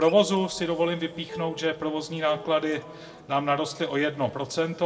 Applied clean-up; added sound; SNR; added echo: none; Acoustic guitar; 20 dB; reverberation time 1.7 s.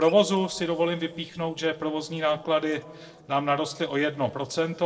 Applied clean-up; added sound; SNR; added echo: neural separator model SepFormer DNS4.